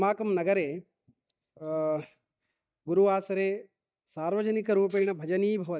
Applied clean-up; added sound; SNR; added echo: neural mask model DeepFilterNet 3.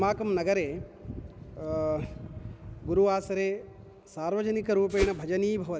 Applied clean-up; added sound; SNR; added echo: none; Whoosh, swoosh, swish; 2 dB; none.